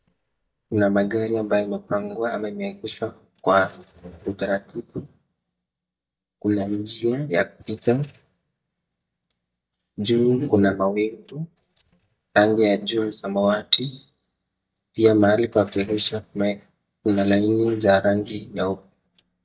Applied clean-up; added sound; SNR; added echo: neural mask model DeepFilterNet 3.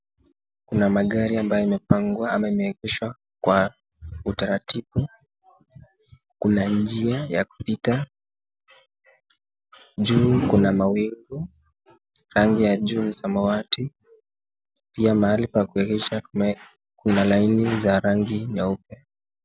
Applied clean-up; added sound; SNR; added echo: none; none; none; none.